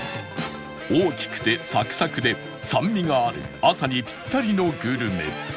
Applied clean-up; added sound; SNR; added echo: none; Bowed string instrument; 17 dB; none.